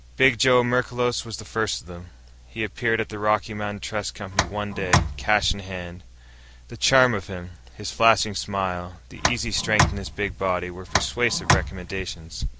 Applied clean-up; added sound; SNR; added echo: none; Tick; 1 dB; none.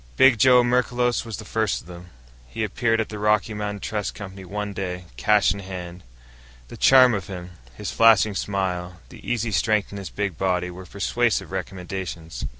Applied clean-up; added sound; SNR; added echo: none; none; none; none.